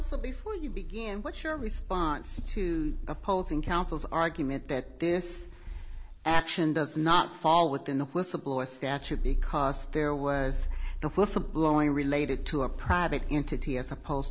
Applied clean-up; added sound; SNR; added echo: none; Purr; 6 dB; none.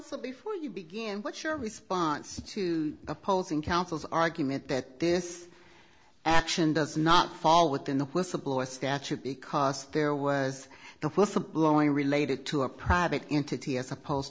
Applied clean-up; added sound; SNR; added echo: none; none; none; none.